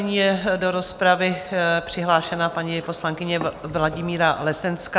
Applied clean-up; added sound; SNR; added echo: none; none; none; none.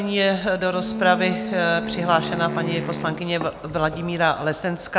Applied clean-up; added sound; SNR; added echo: none; Wind instrument, woodwind instrument; 8 dB; none.